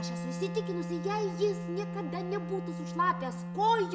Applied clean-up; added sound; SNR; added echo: none; Wind instrument, woodwind instrument; 4 dB; none.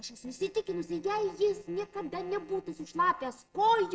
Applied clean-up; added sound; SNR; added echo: neural separator model SepFormer DNS4.